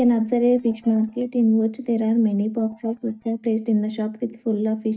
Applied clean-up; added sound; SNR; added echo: neural mask model DeepFilterNet 3.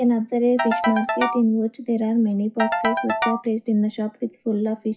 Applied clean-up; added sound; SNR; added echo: classical method WPE with log-MMSE.